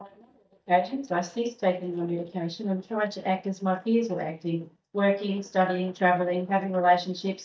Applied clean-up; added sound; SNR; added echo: neural mask model DeepFilterNet 3.